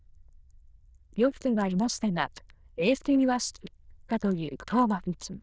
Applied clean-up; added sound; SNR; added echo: neural diffusion model UNIVERSE++.